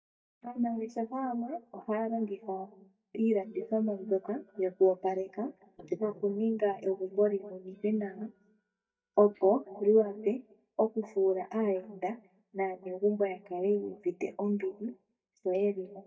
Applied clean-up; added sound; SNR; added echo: neural mask model DeepFilterNet 3.